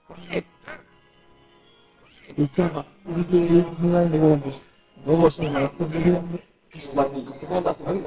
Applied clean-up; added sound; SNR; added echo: neural separator model SepFormer WHAMR!.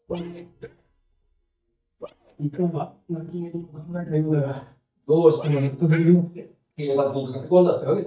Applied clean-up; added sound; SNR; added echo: neural mask model DeepFilterNet 3.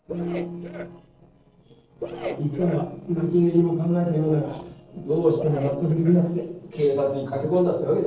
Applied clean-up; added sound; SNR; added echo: neural separator model SepFormer DNS4.